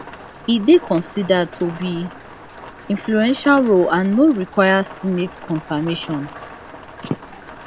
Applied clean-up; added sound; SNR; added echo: none; Rain; 18 dB; none.